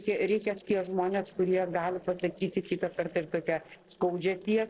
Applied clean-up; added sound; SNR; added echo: neural separator model SepFormer DNS4.